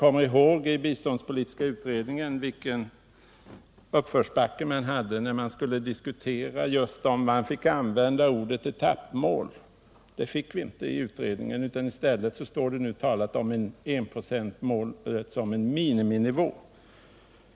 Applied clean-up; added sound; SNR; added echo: none; none; none; none.